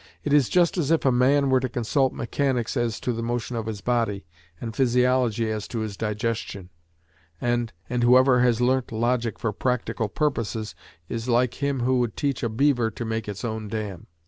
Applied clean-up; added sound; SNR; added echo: none; none; none; none.